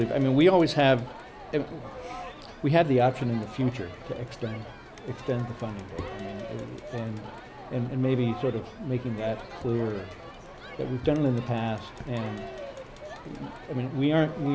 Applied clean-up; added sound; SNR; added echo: none; Crowd; 14 dB; none.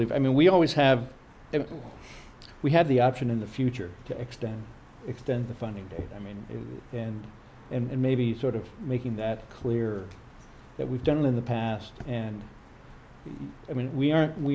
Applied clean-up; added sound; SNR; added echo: none; none; none; none.